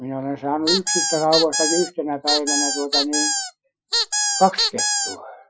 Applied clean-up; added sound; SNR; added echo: classical method Wiener filter.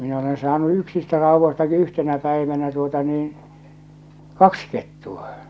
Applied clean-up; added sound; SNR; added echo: none; none; none; none.